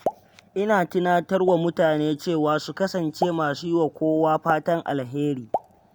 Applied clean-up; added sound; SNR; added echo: none; Explosion; 12 dB; none.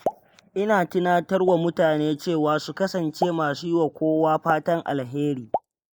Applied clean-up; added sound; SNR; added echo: neural mask model Resemble Enhance denoiser.